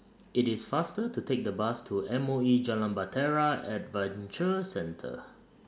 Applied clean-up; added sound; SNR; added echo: none; none; none; none.